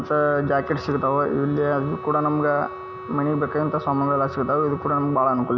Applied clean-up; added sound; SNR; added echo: none; Wind instrument, woodwind instrument; 14 dB; none.